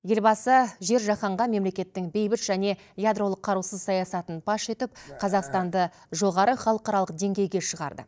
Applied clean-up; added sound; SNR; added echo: neural mask model DeepFilterNet 3.